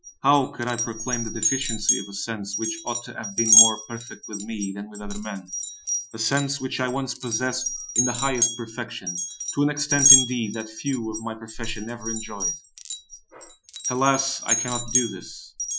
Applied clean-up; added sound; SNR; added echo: classical method Wiener filter.